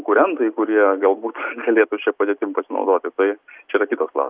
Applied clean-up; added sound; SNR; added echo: none; none; none; none.